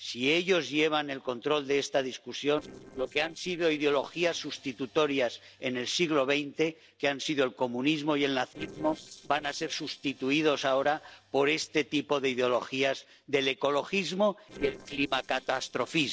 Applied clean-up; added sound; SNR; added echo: neural separator model SepFormer DNS4.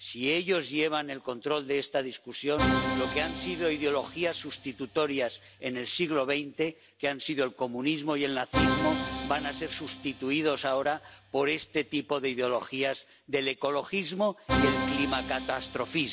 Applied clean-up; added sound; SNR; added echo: none; Musical instrument; 5 dB; none.